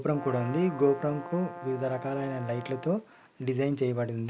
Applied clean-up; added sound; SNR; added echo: none; Brass instrument; 13 dB; none.